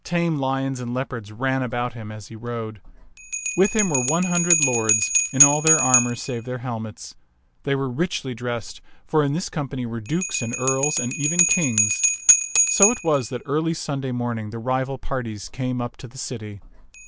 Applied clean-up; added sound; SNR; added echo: none; Bell; 1 dB; none.